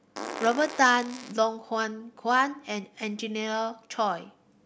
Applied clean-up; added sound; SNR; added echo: none; Fart; 12 dB; none.